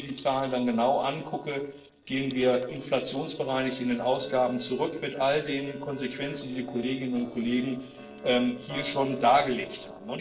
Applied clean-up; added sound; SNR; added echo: neural separator model SepFormer DNS4.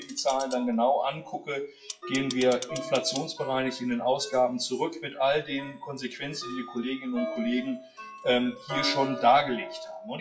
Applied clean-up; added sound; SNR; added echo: classical method WPE with log-MMSE.